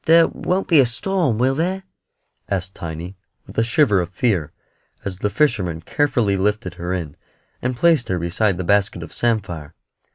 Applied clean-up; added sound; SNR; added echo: none; none; none; none.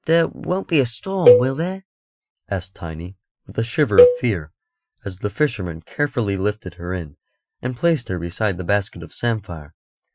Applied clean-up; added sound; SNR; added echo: classical method Wiener filter.